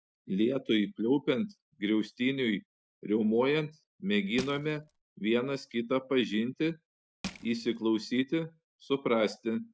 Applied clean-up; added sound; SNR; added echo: none; Crushing; 13 dB; none.